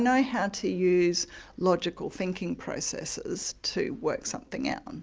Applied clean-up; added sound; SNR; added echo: none; none; none; none.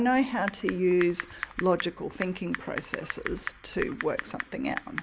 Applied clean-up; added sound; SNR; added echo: none; Typing; 10 dB; none.